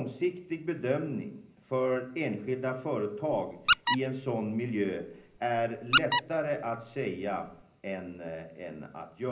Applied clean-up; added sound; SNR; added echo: none; Squeak; 0 dB; reverberation time 0.5 s.